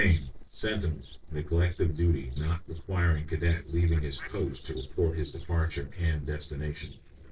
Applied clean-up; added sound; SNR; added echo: neural separator model SepFormer DNS4.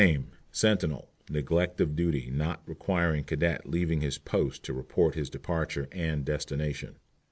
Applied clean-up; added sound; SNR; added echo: none; none; none; none.